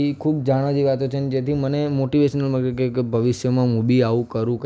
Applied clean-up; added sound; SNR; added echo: none; none; none; none.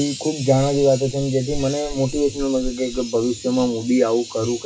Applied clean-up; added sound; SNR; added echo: classical method WPE with log-MMSE.